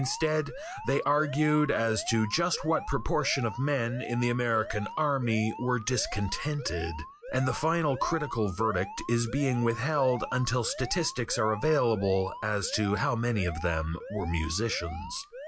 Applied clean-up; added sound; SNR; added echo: classical method log-MMSE.